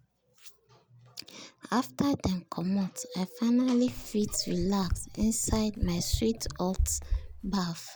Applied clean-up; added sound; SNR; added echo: none; Run; 4 dB; none.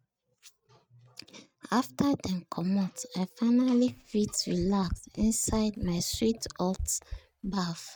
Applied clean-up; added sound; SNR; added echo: neural mask model RNNoise.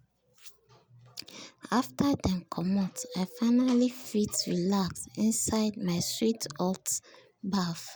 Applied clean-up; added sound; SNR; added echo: none; none; none; none.